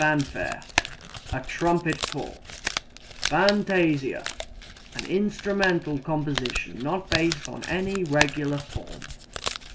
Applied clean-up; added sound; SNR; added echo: none; Crumpling, crinkling; 6 dB; none.